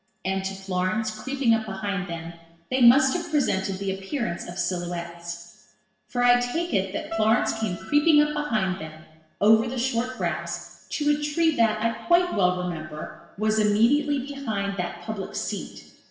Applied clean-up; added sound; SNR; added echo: none; Keyboard (musical); 9 dB; reverberation time 0.9 s.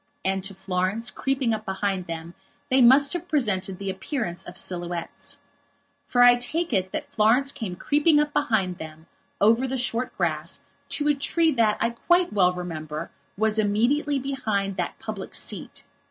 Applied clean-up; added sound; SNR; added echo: none; none; none; none.